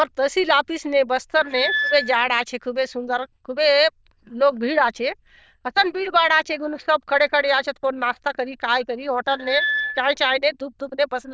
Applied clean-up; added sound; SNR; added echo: neural diffusion model UNIVERSE++.